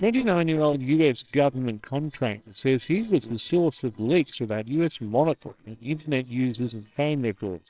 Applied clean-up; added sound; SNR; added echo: neural separator model SepFormer WHAMR!.